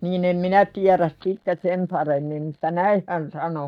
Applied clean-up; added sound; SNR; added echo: neural mask model DeepFilterNet 3.